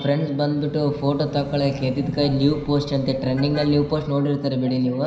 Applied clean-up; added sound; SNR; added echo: none; Car passing by; 19 dB; reverberation time 0.9 s.